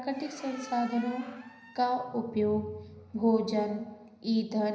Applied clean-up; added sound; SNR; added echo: none; Squeak; 19 dB; reverberation time 0.9 s.